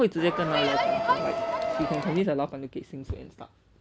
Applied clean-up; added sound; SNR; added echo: none; Crowd; -2 dB; none.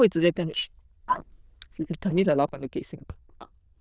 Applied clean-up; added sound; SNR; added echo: neural diffusion model UNIVERSE++.